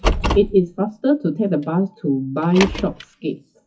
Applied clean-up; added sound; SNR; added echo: classical method WPE with log-MMSE.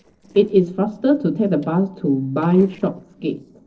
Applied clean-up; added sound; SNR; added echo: neural separator model SepFormer DNS4.